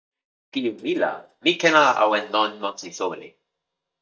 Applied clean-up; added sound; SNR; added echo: neural mask model DeepFilterNet 3.